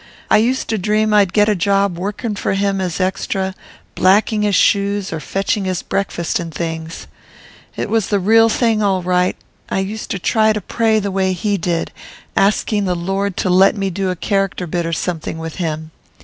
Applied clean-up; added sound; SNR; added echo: none; none; none; none.